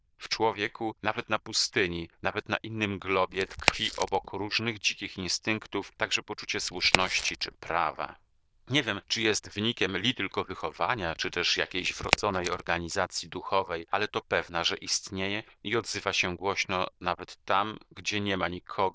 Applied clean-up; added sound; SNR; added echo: neural diffusion model UNIVERSE++.